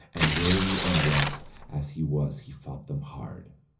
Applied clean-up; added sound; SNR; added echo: none; Tearing; 0 dB; reverberation time 0.5 s.